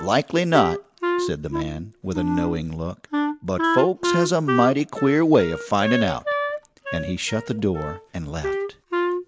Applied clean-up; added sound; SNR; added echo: none; Wind instrument, woodwind instrument; 4 dB; none.